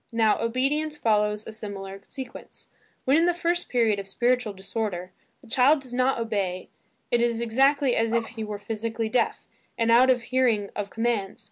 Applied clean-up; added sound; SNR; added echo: none; Dog; 13 dB; none.